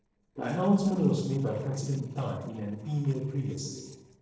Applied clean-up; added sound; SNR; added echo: neural separator model SepFormer DNS4.